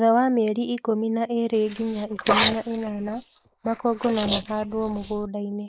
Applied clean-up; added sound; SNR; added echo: neural mask model Resemble Enhance denoiser.